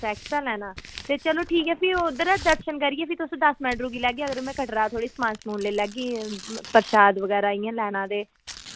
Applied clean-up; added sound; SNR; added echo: none; Tearing; 18 dB; none.